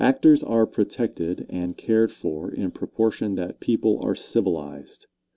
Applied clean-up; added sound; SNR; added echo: none; none; none; none.